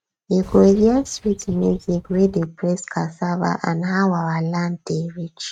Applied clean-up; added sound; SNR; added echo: neural mask model RNNoise.